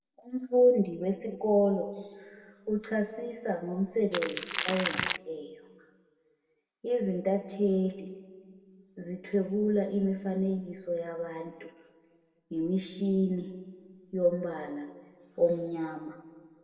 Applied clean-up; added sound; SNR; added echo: none; Crackle; 1 dB; reverberation time 1.4 s.